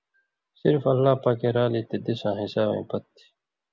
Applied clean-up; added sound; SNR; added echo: none; none; none; none.